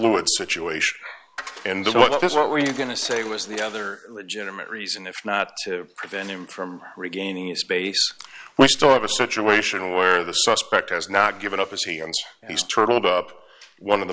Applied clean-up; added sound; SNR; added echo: none; Coin (dropping); 15 dB; none.